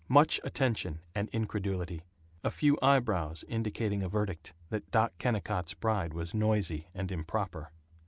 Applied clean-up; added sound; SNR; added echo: none; none; none; none.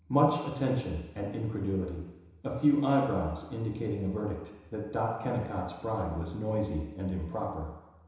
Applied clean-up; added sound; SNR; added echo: none; none; none; reverberation time 1.0 s.